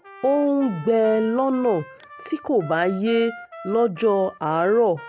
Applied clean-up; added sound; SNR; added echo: none; Trumpet; 18 dB; none.